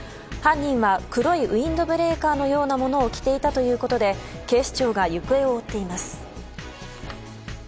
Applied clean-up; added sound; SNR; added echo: none; none; none; none.